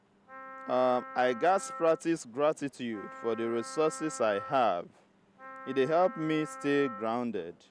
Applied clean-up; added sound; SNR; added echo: none; Wind instrument, woodwind instrument; 15 dB; none.